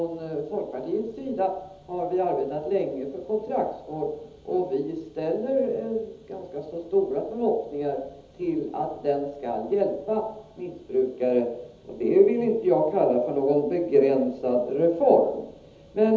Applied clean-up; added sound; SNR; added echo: none; none; none; reverberation time 1.2 s.